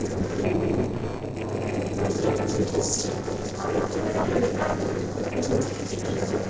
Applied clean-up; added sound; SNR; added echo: neural separator model SepFormer DNS4.